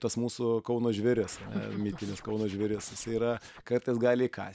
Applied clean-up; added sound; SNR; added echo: none; Scratching (performance technique); 19 dB; none.